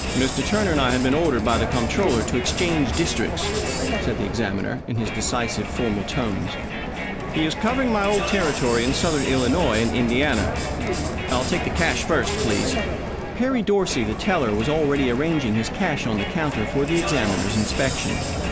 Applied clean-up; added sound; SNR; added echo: none; Crowd; 3 dB; none.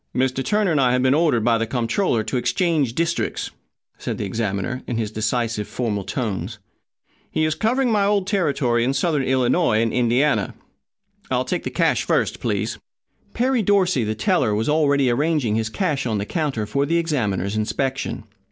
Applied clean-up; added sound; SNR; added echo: none; none; none; none.